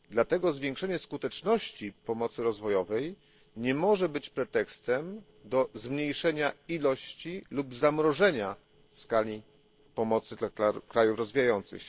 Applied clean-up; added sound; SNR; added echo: neural separator model SepFormer DNS4.